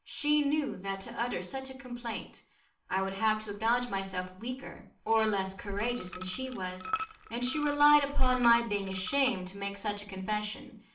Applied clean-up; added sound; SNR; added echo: none; Liquid; 11 dB; reverberation time 0.4 s.